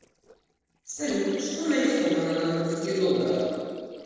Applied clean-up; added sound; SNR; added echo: neural separator model SepFormer DNS4.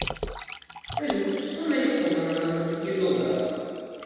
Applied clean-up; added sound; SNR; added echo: none; Liquid; 10 dB; reverberation time 2.1 s.